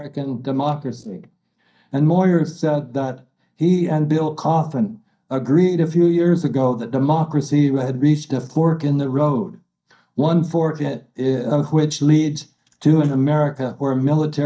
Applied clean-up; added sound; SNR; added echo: neural mask model DeepFilterNet 3.